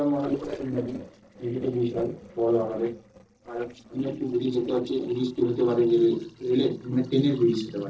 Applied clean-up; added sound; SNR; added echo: neural separator model SepFormer DNS4.